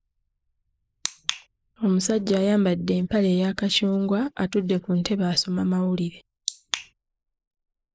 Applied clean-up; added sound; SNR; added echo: neural mask model Resemble Enhance denoiser.